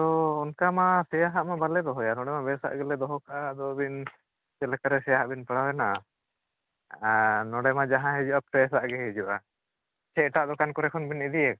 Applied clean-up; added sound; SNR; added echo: none; none; none; none.